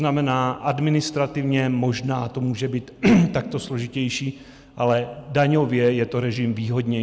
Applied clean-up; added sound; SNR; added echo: none; none; none; none.